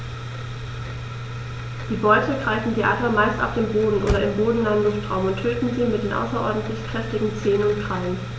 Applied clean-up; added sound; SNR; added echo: none; Motor vehicle (road); 16 dB; none.